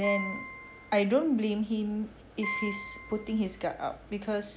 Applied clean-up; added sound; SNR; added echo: none; Piano; 10 dB; none.